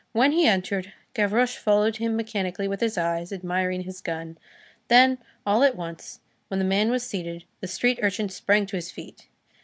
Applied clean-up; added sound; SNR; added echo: none; none; none; none.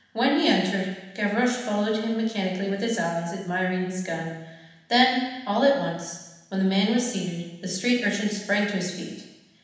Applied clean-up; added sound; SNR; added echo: none; none; none; reverberation time 1.1 s.